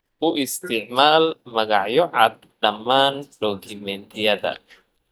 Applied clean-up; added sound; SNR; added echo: neural mask model DeepFilterNet 3.